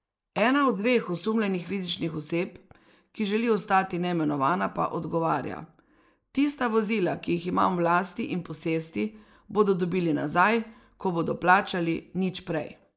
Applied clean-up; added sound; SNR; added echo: neural mask model Resemble Enhance denoiser.